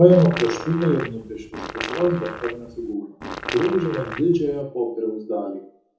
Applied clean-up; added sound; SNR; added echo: none; Fart; 11 dB; reverberation time 0.6 s.